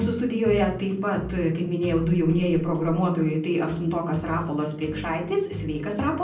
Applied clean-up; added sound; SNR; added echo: none; Meow; 19 dB; reverberation time 0.6 s.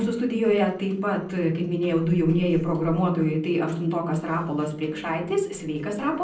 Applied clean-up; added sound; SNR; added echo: neural separator model SepFormer DNS4.